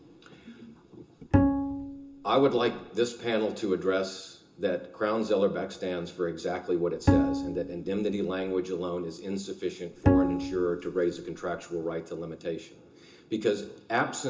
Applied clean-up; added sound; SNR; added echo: none; Bowed string instrument; -2 dB; reverberation time 0.2 s.